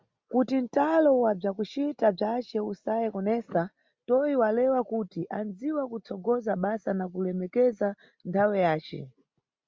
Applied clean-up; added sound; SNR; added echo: none; none; none; none.